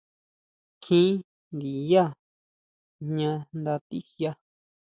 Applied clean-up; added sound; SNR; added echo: none; none; none; none.